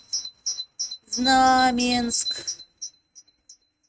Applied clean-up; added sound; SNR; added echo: neural mask model RNNoise.